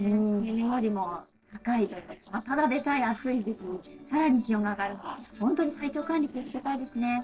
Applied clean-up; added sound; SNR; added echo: neural separator model SepFormer DNS4.